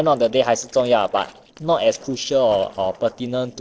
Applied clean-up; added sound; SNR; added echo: neural separator model SepFormer DNS4.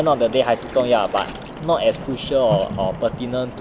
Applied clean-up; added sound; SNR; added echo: none; Gurgling; 13 dB; none.